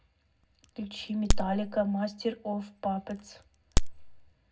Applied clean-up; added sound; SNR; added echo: none; Crack; -4 dB; reverberation time 0.4 s.